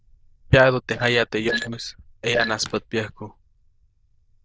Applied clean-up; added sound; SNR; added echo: neural diffusion model UNIVERSE++.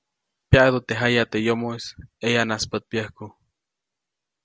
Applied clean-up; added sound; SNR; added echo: none; none; none; none.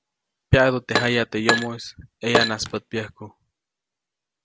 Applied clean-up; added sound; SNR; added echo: none; Glass; 2 dB; none.